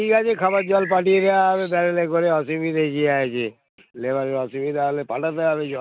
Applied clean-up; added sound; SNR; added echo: neural mask model RNNoise.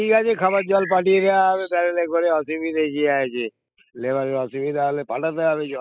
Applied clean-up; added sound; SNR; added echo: classical method spectral subtraction.